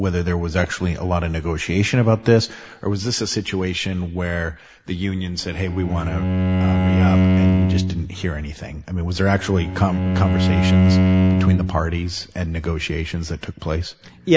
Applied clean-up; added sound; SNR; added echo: none; Bowed string instrument; -3 dB; none.